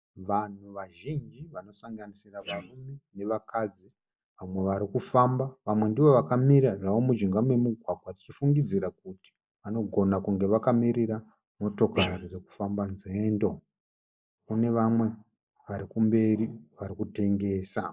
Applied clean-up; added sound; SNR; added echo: neural mask model Resemble Enhance denoiser.